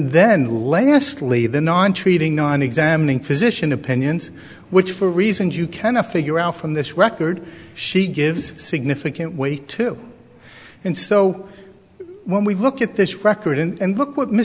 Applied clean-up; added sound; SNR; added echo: none; none; none; none.